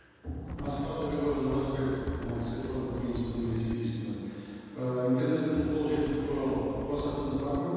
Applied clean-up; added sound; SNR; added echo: none; Wind; 10 dB; reverberation time 2.1 s.